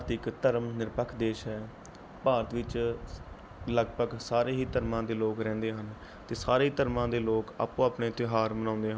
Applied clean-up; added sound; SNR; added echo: none; none; none; none.